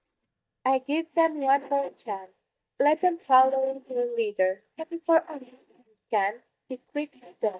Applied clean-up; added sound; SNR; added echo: neural mask model DeepFilterNet 3.